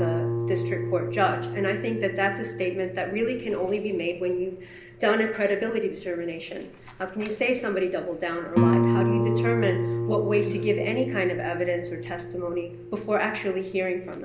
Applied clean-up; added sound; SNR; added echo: none; Guitar; 2 dB; reverberation time 0.5 s.